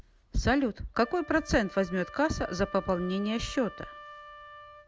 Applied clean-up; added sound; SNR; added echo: none; Wind instrument, woodwind instrument; 17 dB; none.